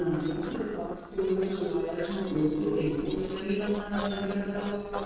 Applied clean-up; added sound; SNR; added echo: neural separator model SepFormer DNS4.